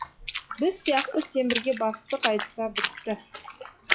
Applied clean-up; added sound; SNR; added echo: classical method log-MMSE.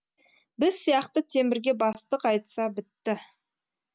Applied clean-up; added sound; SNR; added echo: none; none; none; none.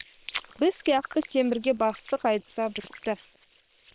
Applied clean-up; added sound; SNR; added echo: neural separator model SepFormer WHAM!.